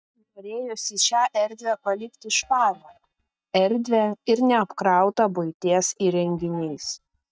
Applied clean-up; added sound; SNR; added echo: neural mask model DeepFilterNet 3.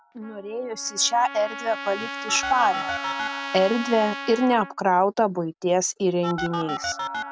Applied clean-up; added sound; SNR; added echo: none; Telephone + Trumpet; 8 dB; none.